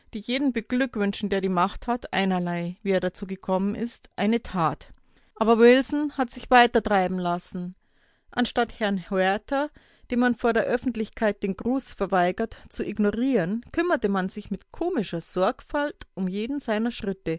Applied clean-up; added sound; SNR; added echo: none; none; none; none.